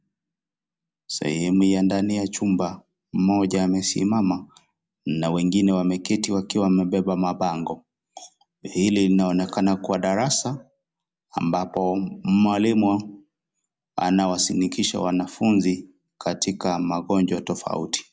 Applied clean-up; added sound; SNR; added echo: none; none; none; none.